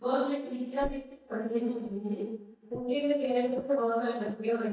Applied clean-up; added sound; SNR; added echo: neural mask model DeepFilterNet 3.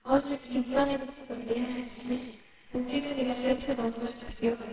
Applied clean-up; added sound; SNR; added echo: neural separator model SepFormer WHAMR!.